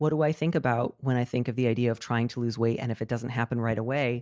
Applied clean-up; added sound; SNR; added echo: none; none; none; none.